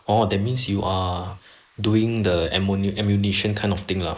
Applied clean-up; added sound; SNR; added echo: neural mask model Resemble Enhance denoiser.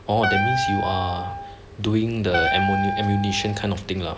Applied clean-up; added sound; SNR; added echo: none; Wind instrument, woodwind instrument; 2 dB; none.